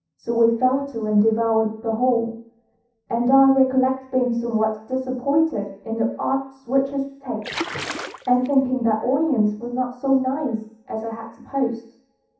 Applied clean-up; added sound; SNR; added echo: none; Splash, splatter; 9 dB; reverberation time 0.7 s.